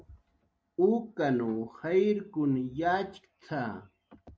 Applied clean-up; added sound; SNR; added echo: none; none; none; none.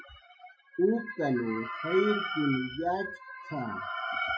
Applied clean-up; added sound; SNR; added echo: classical method Wiener filter.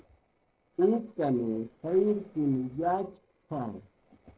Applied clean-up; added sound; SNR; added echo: neural separator model SepFormer DNS4.